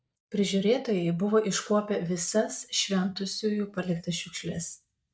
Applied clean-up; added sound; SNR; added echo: neural mask model DeepFilterNet 3.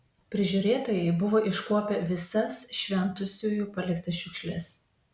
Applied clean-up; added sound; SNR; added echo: none; none; none; none.